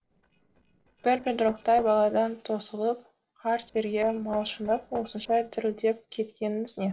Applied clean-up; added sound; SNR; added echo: neural separator model SepFormer DNS4.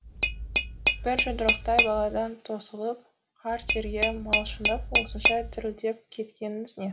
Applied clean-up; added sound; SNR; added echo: none; Tap / Glass; -3 dB; none.